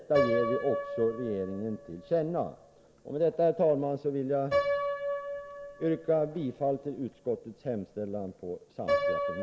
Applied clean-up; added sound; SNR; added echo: none; Piano; 4 dB; none.